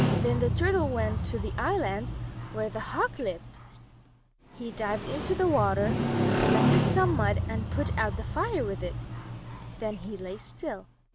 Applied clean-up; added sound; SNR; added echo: none; Motorcycle; -1 dB; none.